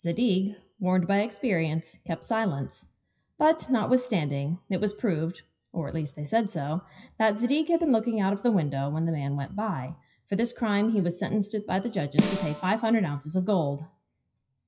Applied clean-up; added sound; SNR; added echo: classical method WPE with log-MMSE.